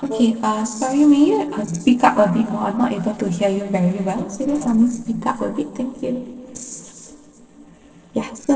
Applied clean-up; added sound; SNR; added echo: neural separator model SepFormer DNS4.